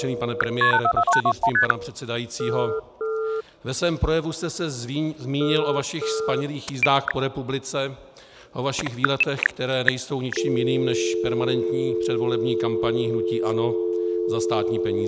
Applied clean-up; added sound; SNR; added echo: none; Telephone; -2 dB; none.